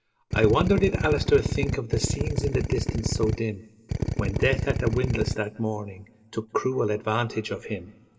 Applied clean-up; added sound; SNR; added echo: none; Drill; 0 dB; reverberation time 1.2 s.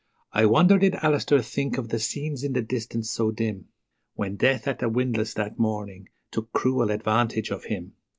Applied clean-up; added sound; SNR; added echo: none; none; none; none.